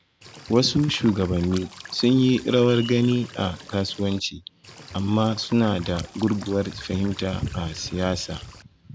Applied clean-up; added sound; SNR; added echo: none; Cricket / Water; 19 dB; none.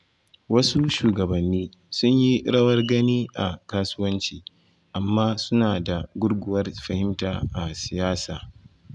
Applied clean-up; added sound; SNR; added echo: none; none; none; none.